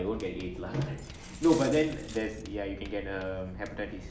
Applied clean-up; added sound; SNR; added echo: none; Glass + Writing; 17 dB; none.